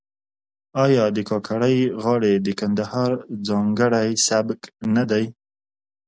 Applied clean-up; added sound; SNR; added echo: none; none; none; none.